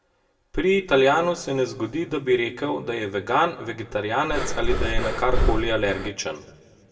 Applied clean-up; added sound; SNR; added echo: none; Breathing; -2 dB; reverberation time 1.7 s.